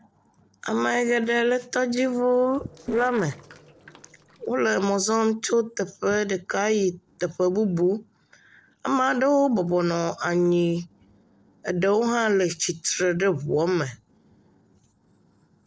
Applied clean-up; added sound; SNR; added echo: neural separator model SepFormer DNS4.